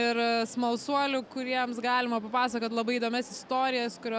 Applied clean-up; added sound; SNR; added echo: none; none; none; none.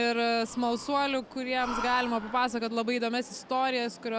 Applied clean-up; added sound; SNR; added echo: none; Breathing; 14 dB; none.